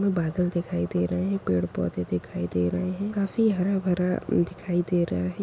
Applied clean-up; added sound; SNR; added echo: none; none; none; none.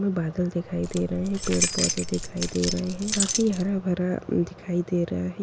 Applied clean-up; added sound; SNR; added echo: none; Keys jangling; 3 dB; none.